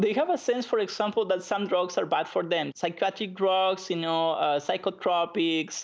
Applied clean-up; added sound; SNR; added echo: none; none; none; none.